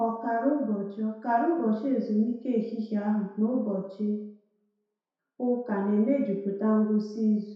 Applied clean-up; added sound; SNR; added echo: none; none; none; reverberation time 0.7 s.